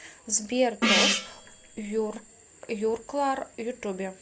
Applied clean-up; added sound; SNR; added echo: none; Gong; -3 dB; none.